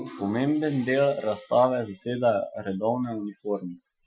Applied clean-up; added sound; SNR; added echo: classical method Wiener filter.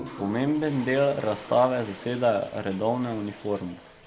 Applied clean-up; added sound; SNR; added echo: none; Toilet flush; 16 dB; none.